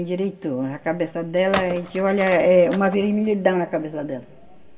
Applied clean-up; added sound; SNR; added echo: none; Telephone; 13 dB; reverberation time 1.6 s.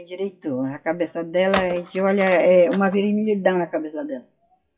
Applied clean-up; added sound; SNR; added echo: classical method WPE with log-MMSE.